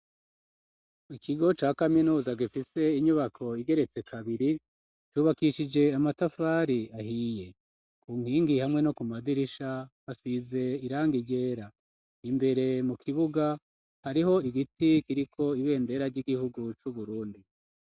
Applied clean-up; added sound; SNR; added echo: none; none; none; none.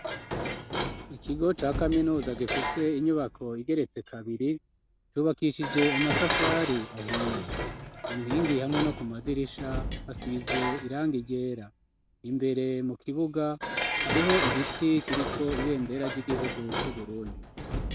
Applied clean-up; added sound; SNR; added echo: none; Dishes, pots, and pans; 4 dB; none.